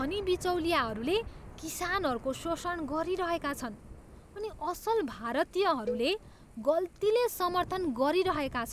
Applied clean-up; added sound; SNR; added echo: none; Cowbell + Thunder / Rain; 14 dB; none.